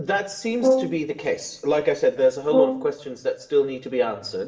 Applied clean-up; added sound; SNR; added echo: none; Brass instrument; 2 dB; reverberation time 0.8 s.